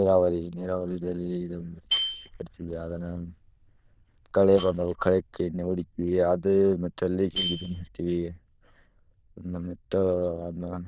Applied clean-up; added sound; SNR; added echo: neural diffusion model UNIVERSE++.